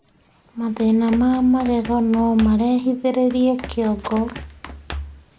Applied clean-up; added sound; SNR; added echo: none; Run; 15 dB; none.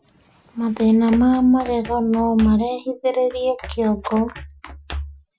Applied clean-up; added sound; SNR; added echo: classical method Wiener filter.